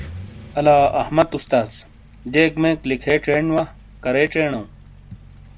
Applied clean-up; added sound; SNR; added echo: none; Accelerating, revving, vroom; 19 dB; none.